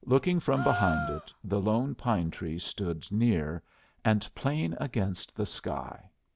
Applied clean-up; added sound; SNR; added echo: none; Gasp; 8 dB; none.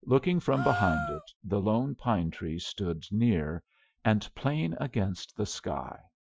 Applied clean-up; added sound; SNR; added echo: classical method Wiener filter.